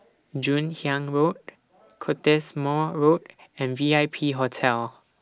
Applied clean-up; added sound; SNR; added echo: none; none; none; none.